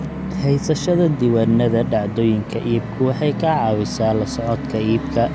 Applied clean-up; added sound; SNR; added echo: none; Musical instrument; 7 dB; none.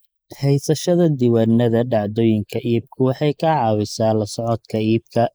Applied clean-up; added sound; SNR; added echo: neural mask model Resemble Enhance denoiser.